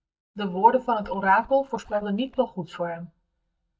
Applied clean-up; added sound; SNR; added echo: neural mask model DeepFilterNet 3.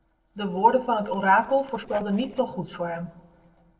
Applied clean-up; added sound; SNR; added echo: neural separator model SepFormer DNS4.